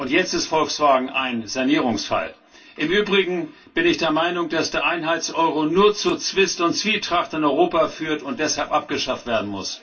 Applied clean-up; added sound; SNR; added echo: none; none; none; reverberation time 0.2 s.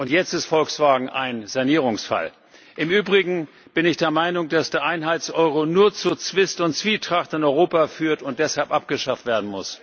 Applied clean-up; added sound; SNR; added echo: none; none; none; none.